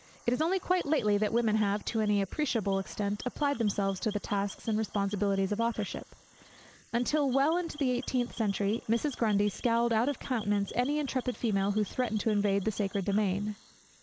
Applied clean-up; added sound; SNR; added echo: neural mask model Resemble Enhance denoiser.